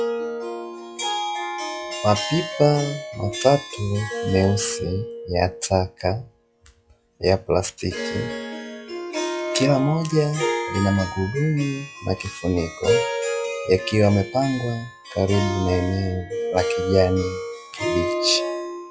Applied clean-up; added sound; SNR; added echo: classical method log-MMSE.